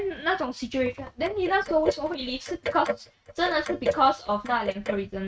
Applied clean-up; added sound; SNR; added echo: neural mask model RNNoise.